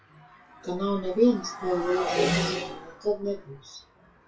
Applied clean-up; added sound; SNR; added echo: classical method WPE with log-MMSE.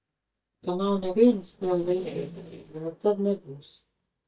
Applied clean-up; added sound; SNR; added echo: neural mask model DeepFilterNet 3.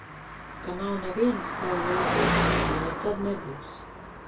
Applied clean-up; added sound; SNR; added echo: none; Car passing by; -2 dB; reverberation time 0.2 s.